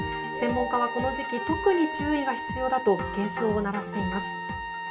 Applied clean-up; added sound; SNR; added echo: none; Trumpet; 7 dB; reverberation time 0.2 s.